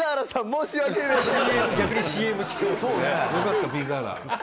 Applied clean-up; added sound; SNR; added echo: none; Fart; 13 dB; none.